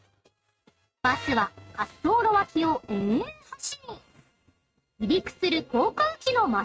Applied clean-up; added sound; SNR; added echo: neural mask model RNNoise.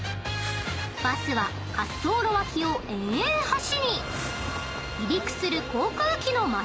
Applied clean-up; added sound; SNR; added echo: none; none; none; none.